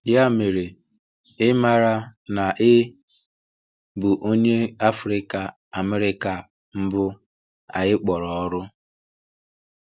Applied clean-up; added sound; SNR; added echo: none; none; none; none.